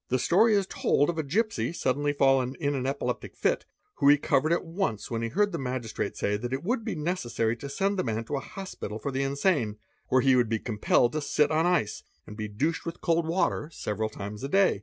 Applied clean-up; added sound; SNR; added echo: none; none; none; none.